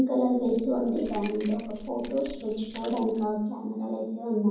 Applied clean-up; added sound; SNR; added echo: none; Keys jangling; 11 dB; reverberation time 1.2 s.